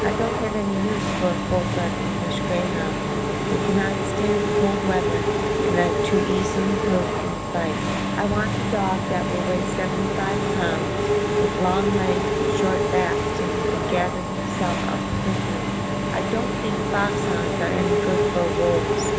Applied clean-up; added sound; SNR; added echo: none; Engine / Mechanisms; -4 dB; none.